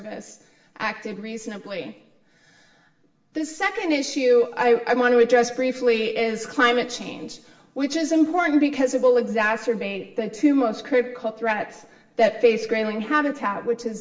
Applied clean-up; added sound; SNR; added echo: none; none; none; reverberation time 0.9 s.